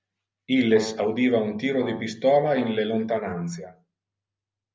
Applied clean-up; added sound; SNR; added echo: none; Brass instrument; 16 dB; none.